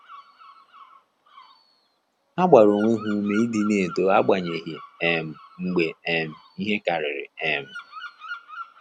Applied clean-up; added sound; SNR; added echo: none; Bird vocalization, bird call, bird song; 19 dB; none.